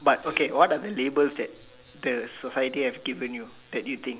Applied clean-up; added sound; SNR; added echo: none; none; none; none.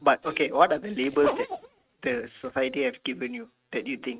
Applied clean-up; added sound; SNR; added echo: neural mask model RNNoise.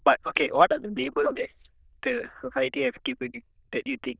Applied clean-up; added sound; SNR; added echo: neural diffusion model UNIVERSE++.